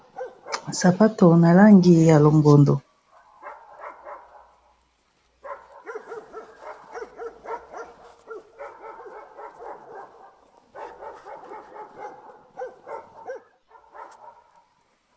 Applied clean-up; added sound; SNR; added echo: none; Bark; 18 dB; none.